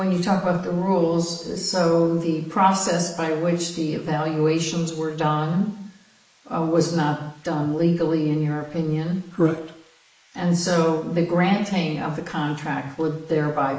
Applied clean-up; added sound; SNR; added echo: neural mask model Resemble Enhance denoiser.